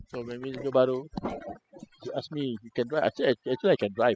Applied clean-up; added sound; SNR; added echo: classical method spectral subtraction.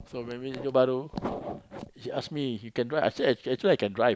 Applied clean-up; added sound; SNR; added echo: none; none; none; none.